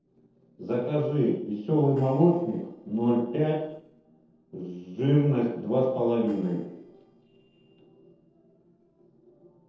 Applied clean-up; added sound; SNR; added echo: neural separator model SepFormer DNS4.